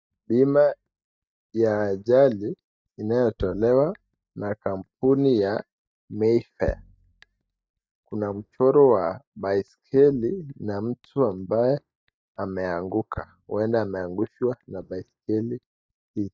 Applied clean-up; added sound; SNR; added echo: neural mask model DeepFilterNet 3.